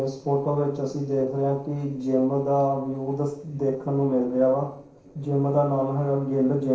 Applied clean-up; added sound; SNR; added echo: neural separator model SepFormer DNS4.